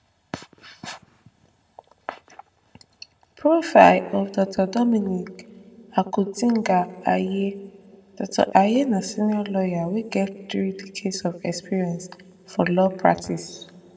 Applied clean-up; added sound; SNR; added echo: none; none; none; reverberation time 0.4 s.